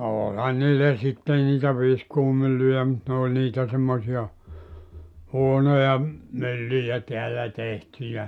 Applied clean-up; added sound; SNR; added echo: none; none; none; none.